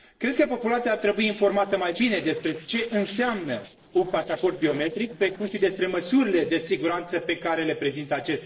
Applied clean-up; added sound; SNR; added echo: neural separator model SepFormer DNS4.